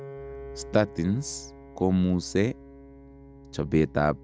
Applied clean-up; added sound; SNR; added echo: none; Piano; 17 dB; none.